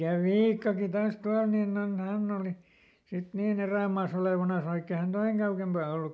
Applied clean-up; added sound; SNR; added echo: none; none; none; none.